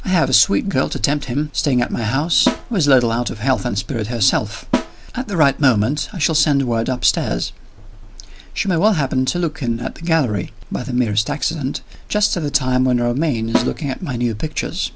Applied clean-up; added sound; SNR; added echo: none; Snare drum; 8 dB; none.